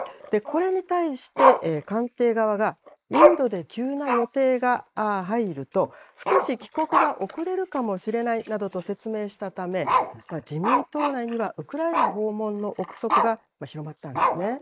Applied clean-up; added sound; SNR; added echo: neural mask model Resemble Enhance denoiser.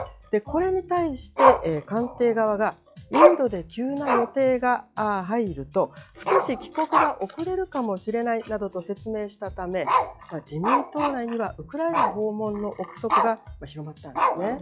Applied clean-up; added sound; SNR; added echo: classical method log-MMSE.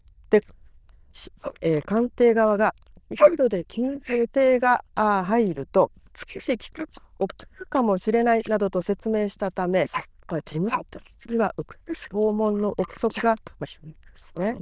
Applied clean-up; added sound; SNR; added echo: neural diffusion model UNIVERSE++.